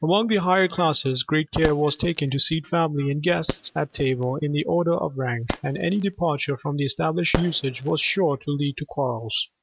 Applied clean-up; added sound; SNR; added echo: neural mask model RNNoise.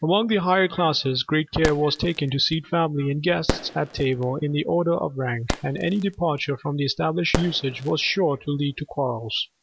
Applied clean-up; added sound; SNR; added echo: none; Fireworks; 10 dB; none.